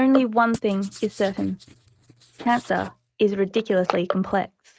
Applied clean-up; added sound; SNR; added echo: neural mask model RNNoise.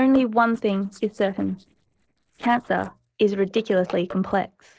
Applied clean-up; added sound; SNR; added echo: neural separator model SepFormer DNS4.